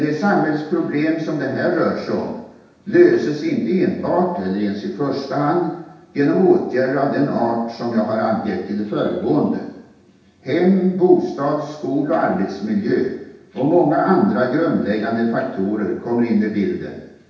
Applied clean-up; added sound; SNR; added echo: none; none; none; reverberation time 0.9 s.